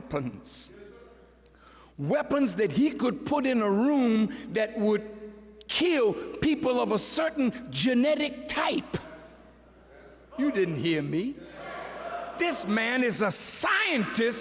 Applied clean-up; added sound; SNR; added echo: none; none; none; none.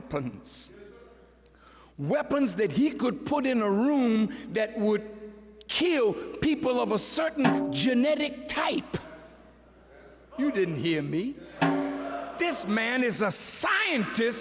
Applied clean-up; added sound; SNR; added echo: none; Snare drum; 6 dB; none.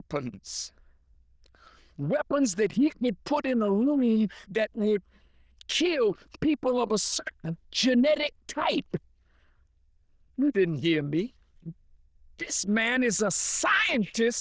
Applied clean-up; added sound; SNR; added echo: neural diffusion model UNIVERSE++.